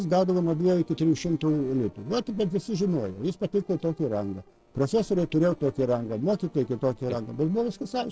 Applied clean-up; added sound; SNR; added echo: neural separator model SepFormer DNS4.